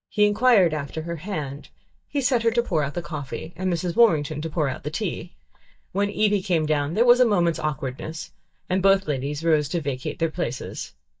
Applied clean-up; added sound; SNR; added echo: neural mask model DeepFilterNet 3.